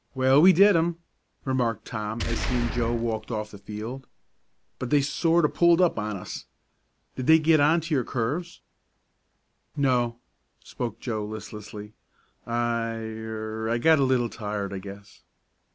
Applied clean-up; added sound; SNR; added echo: none; Boom; 7 dB; none.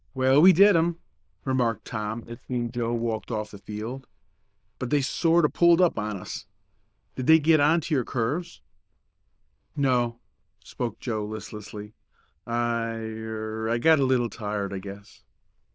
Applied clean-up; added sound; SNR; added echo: neural diffusion model UNIVERSE++.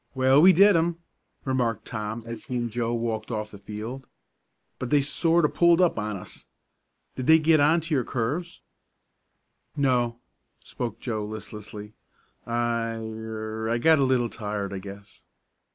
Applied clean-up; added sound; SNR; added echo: neural mask model Resemble Enhance denoiser.